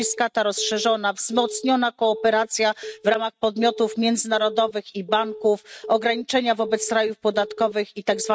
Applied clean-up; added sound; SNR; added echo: neural mask model RNNoise.